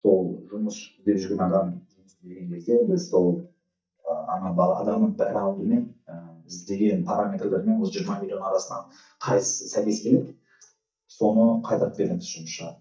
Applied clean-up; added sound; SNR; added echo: neural mask model DeepFilterNet 3.